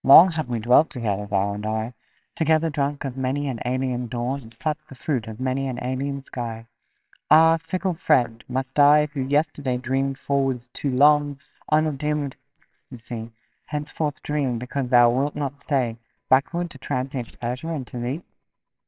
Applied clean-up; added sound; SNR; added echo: neural separator model SepFormer WHAMR!.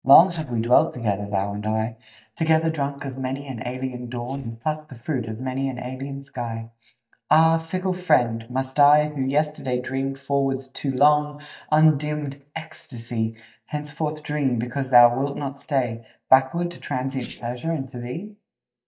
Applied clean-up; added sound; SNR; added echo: neural mask model DeepFilterNet 3.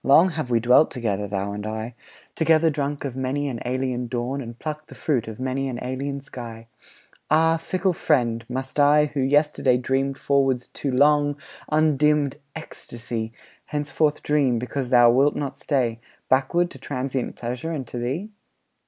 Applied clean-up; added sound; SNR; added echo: none; none; none; none.